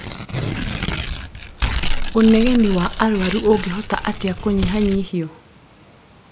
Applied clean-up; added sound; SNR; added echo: none; Tearing; 4 dB; none.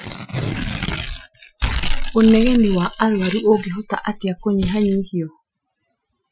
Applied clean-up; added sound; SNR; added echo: classical method Wiener filter.